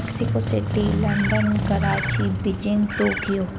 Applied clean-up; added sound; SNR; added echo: none; Bird + Engine starting; 1 dB; none.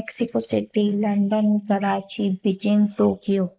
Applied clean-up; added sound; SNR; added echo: neural mask model Resemble Enhance denoiser.